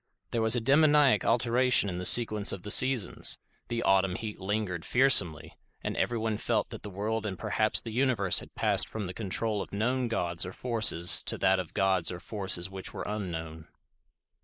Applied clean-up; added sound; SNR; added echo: neural mask model Resemble Enhance denoiser.